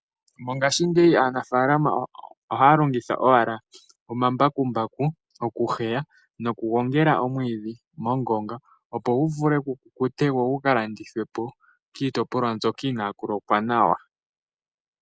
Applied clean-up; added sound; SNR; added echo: none; none; none; none.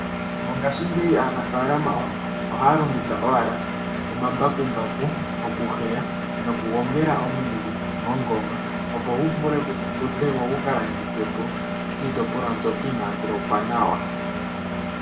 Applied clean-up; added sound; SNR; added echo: none; Engine; 2 dB; reverberation time 0.6 s.